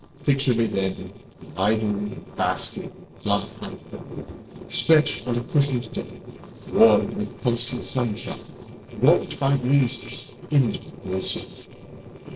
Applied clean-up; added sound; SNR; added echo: neural separator model SepFormer DNS4.